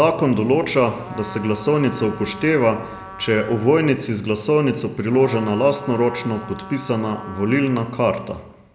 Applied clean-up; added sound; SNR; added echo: none; Trumpet; 18 dB; none.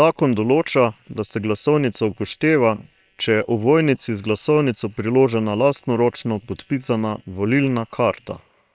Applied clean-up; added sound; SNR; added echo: neural separator model SepFormer WHAM!.